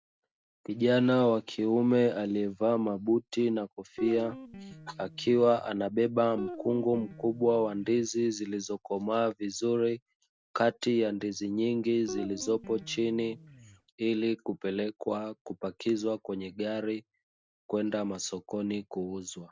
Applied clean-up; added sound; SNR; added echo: none; Guitar; 14 dB; none.